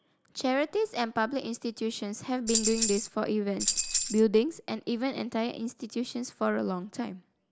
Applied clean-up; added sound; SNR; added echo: none; Tambourine; -1 dB; none.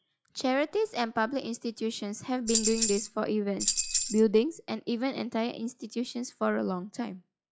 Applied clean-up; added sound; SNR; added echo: classical method log-MMSE.